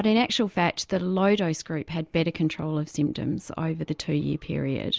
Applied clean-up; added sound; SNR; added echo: none; none; none; none.